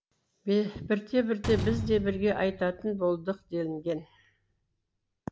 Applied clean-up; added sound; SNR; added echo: none; Slam; 9 dB; none.